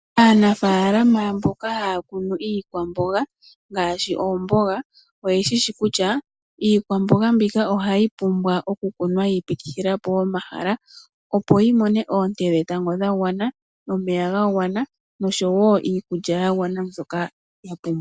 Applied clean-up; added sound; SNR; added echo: none; none; none; none.